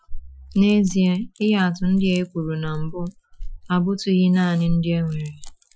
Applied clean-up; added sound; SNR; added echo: classical method Wiener filter.